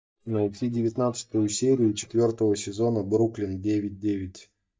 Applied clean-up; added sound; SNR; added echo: neural mask model DeepFilterNet 3.